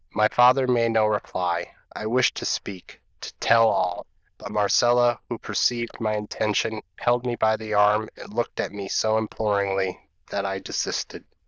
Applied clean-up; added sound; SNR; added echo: neural diffusion model UNIVERSE++.